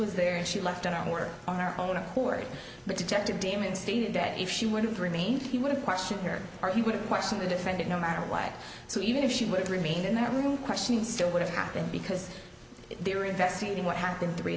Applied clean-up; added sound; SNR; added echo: none; none; none; none.